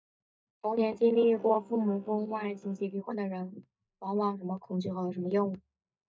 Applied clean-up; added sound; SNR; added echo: neural mask model DeepFilterNet 3.